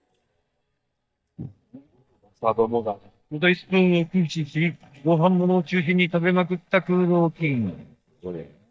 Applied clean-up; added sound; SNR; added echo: neural mask model DeepFilterNet 3.